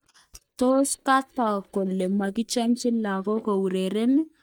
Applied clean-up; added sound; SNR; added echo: neural mask model DeepFilterNet 3.